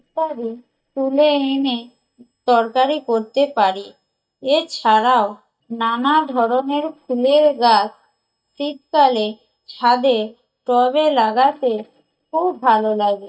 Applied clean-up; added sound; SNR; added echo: neural mask model DeepFilterNet 3.